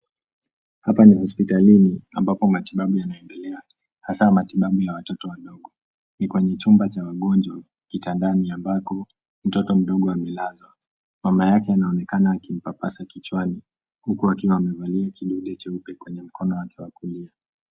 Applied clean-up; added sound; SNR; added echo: none; none; none; none.